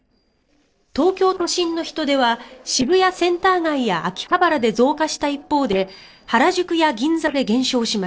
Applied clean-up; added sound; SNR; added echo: neural separator model SepFormer DNS4.